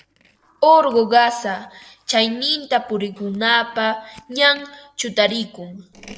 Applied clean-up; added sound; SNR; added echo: neural separator model SepFormer DNS4.